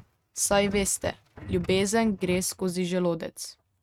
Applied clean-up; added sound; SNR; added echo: neural mask model RNNoise.